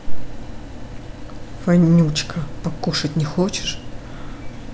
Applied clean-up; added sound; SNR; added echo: none; none; none; none.